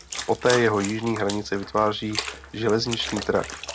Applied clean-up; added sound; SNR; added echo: none; Trickle, dribble / Splash, splatter; 10 dB; none.